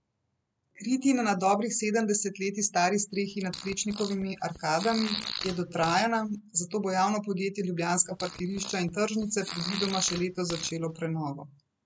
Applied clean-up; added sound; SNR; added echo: none; Fart; 10 dB; none.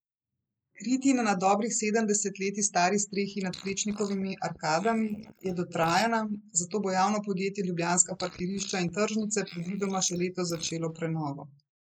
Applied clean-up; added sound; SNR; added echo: neural mask model Resemble Enhance denoiser.